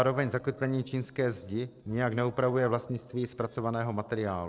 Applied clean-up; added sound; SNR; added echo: neural separator model SepFormer DNS4.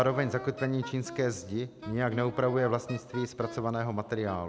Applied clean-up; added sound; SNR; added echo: none; Wind instrument, woodwind instrument; 15 dB; none.